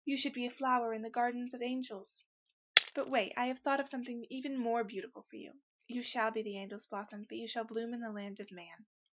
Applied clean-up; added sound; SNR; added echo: classical method Wiener filter.